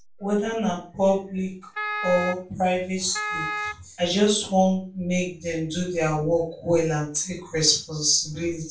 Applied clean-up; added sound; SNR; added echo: none; Wind instrument, woodwind instrument; 7 dB; reverberation time 0.3 s.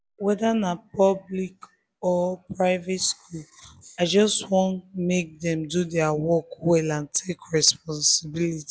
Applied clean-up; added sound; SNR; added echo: none; none; none; none.